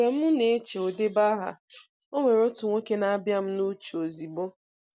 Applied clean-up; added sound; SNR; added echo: none; none; none; none.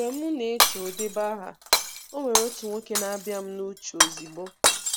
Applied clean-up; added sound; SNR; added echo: none; Shatter; -4 dB; none.